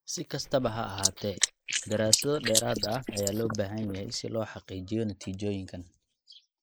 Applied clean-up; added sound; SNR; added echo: neural mask model Resemble Enhance denoiser.